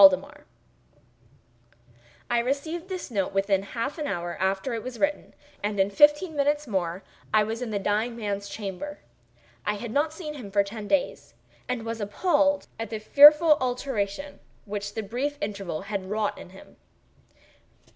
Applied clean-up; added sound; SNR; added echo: none; none; none; none.